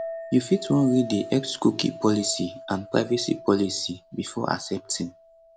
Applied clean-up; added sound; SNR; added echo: none; Chink, clink; 15 dB; none.